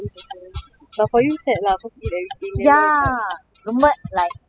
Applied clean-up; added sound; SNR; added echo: classical method spectral subtraction.